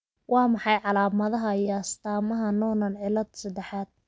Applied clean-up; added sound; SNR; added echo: none; none; none; none.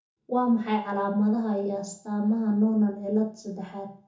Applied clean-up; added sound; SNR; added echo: none; none; none; reverberation time 0.6 s.